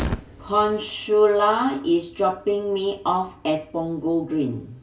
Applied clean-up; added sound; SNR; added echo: none; Fire; 15 dB; reverberation time 0.2 s.